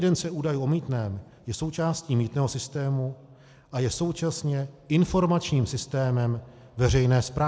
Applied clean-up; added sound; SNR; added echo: none; none; none; none.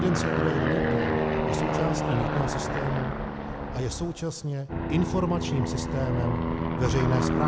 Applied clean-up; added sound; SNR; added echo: none; Aircraft; -2 dB; none.